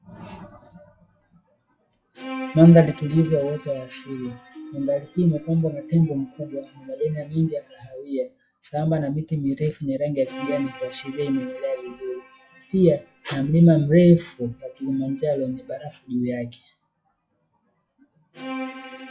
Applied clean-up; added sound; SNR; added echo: classical method log-MMSE.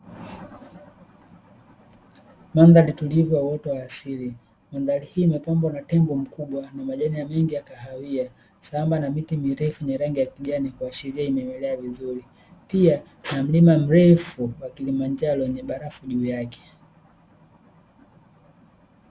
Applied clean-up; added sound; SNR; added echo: none; none; none; none.